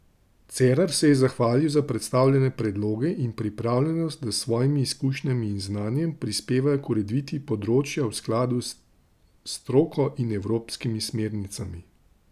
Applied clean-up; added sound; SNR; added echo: none; none; none; none.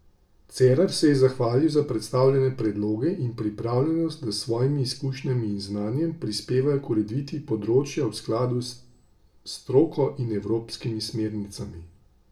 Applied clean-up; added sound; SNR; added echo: none; none; none; reverberation time 0.3 s.